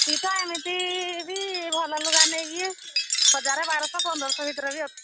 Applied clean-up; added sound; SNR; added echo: none; Wind chime; -3 dB; none.